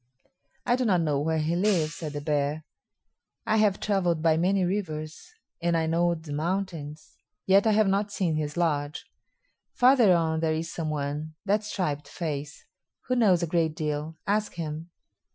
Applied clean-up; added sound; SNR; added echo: classical method Wiener filter.